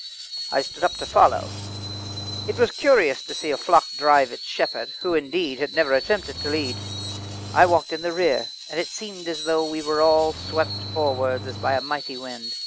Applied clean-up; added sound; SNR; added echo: none; Engine starting + Screech; 10 dB; none.